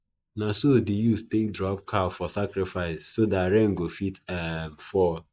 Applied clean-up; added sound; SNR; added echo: neural mask model Resemble Enhance denoiser.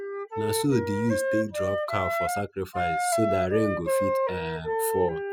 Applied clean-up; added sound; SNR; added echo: classical method spectral subtraction.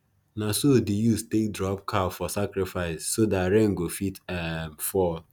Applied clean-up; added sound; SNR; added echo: none; none; none; none.